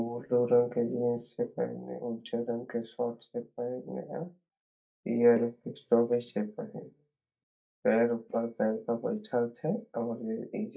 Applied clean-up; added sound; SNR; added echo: neural mask model DeepFilterNet 3.